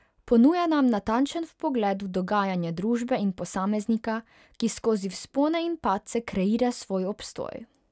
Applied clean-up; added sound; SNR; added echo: none; none; none; none.